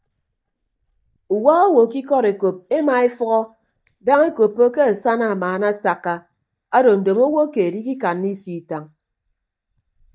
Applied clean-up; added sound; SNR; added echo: neural mask model DeepFilterNet 3.